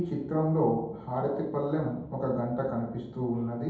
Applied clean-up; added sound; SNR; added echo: none; none; none; reverberation time 0.8 s.